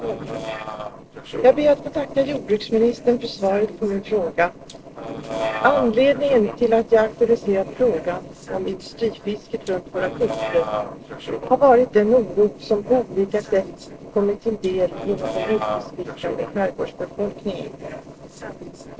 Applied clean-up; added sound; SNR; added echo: neural separator model SepFormer DNS4.